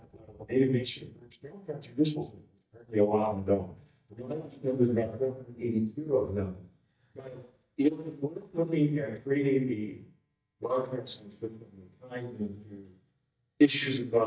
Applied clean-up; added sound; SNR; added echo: neural mask model DeepFilterNet 3.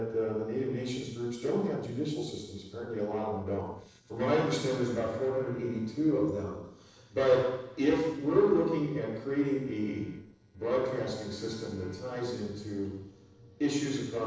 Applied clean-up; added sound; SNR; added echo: neural separator model SepFormer DNS4.